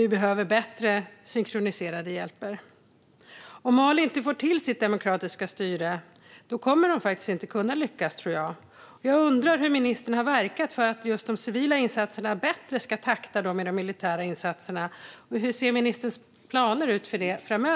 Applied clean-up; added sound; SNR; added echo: none; none; none; none.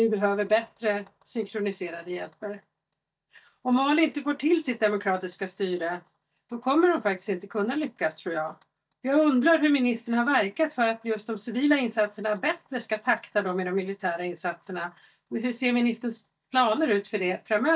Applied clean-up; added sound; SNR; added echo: neural mask model DeepFilterNet 3.